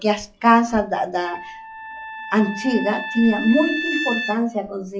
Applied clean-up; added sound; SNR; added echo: classical method log-MMSE.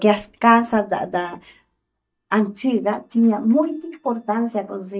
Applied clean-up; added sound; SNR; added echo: neural mask model DeepFilterNet 3.